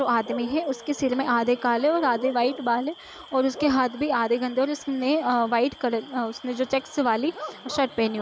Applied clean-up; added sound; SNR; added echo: none; Bark / Cricket; 17 dB; none.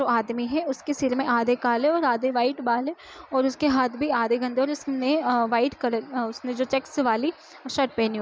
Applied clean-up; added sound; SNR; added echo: none; none; none; none.